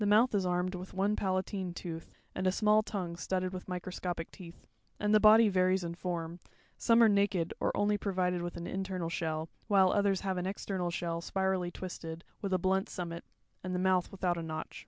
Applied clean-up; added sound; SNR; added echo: none; none; none; none.